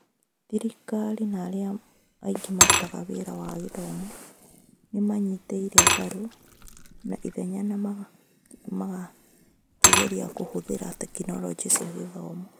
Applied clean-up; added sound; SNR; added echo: none; Glass / Liquid; -4 dB; none.